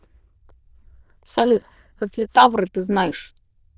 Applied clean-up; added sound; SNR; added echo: neural diffusion model UNIVERSE++.